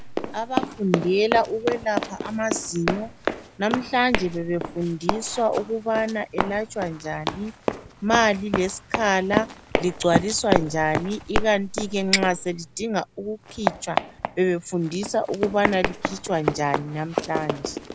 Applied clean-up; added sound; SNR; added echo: none; Run; 4 dB; none.